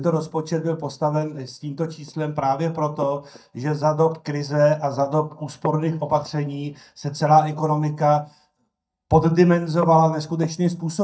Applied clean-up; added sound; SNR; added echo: neural mask model DeepFilterNet 3.